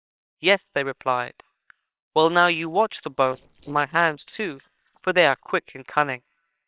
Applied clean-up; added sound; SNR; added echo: neural separator model SepFormer WHAMR!.